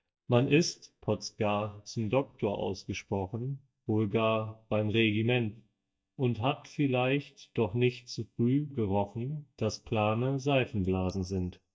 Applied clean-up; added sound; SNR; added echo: neural mask model DeepFilterNet 3.